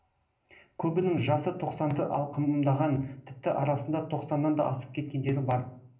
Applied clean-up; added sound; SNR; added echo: none; none; none; reverberation time 0.5 s.